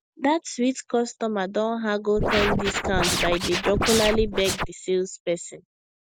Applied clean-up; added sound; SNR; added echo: none; Scratching (performance technique); 0 dB; none.